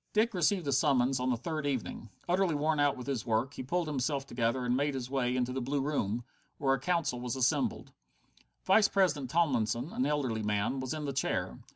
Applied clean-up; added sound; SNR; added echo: none; none; none; none.